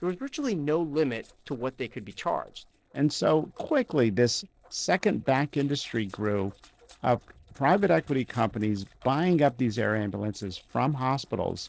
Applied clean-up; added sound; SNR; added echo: neural separator model SepFormer DNS4.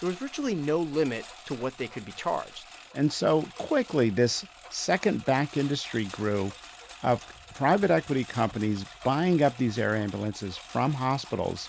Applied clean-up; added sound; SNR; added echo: none; Engine; 19 dB; none.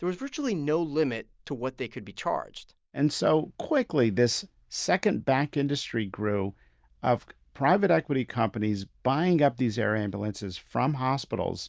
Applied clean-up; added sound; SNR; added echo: none; none; none; none.